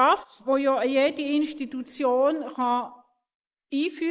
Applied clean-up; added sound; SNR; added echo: neural mask model Resemble Enhance denoiser.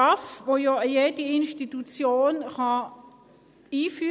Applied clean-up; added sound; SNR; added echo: none; none; none; none.